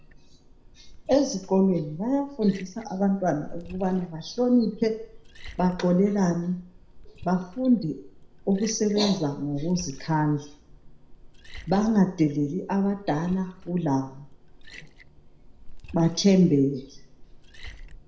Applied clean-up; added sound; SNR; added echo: none; Liquid; 18 dB; reverberation time 0.5 s.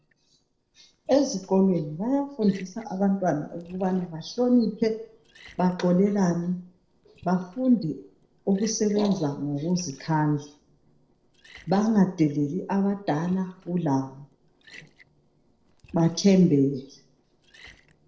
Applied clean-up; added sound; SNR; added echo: neural separator model SepFormer DNS4.